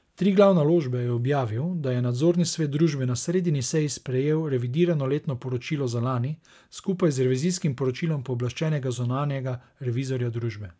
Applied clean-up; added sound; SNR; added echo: none; none; none; none.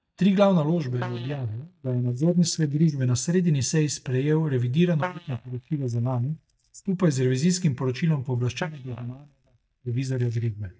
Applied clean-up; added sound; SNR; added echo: neural mask model DeepFilterNet 3.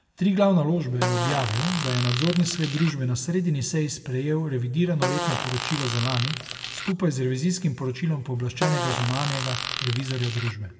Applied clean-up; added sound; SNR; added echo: none; Fart; 5 dB; reverberation time 1.2 s.